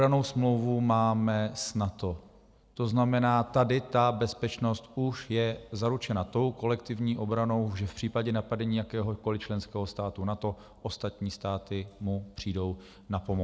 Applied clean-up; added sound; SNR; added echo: none; none; none; none.